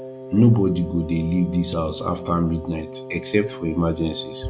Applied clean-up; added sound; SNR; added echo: none; Wind instrument, woodwind instrument; 13 dB; none.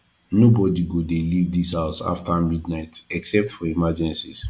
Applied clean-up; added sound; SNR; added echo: none; none; none; none.